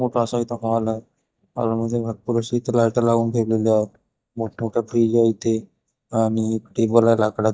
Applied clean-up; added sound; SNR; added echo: neural mask model DeepFilterNet 3.